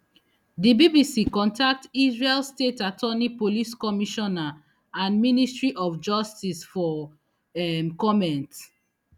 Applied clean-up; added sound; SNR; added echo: none; Whoosh, swoosh, swish; 15 dB; none.